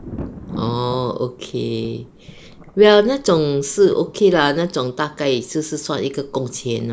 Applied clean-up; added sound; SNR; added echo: none; Thunder; 18 dB; none.